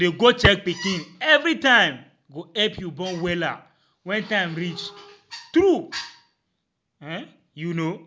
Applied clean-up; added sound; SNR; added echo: none; none; none; none.